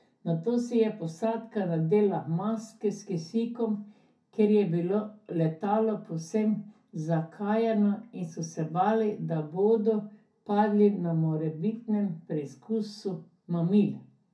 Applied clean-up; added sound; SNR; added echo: none; none; none; reverberation time 0.3 s.